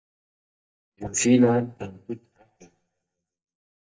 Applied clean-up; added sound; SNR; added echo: neural mask model DeepFilterNet 3.